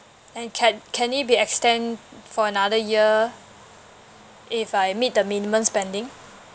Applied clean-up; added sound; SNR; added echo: none; none; none; none.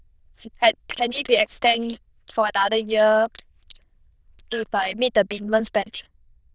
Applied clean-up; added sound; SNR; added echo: neural diffusion model UNIVERSE++.